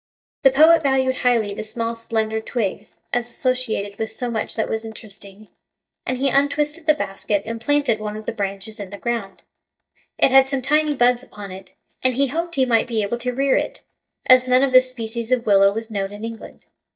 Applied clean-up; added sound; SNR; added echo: neural mask model DeepFilterNet 3.